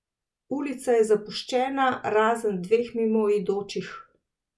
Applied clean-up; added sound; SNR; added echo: none; none; none; none.